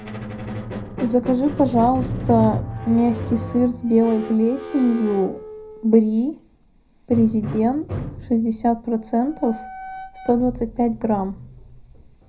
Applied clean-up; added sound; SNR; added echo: none; Squeak; 10 dB; reverberation time 0.4 s.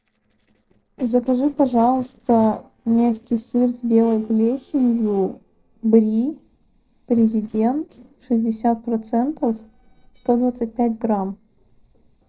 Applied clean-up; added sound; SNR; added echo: neural separator model SepFormer DNS4.